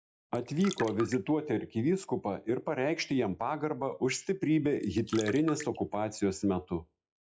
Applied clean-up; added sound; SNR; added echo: classical method log-MMSE.